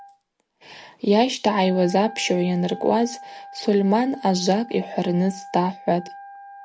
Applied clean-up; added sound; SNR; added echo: none; Wind instrument, woodwind instrument; 18 dB; none.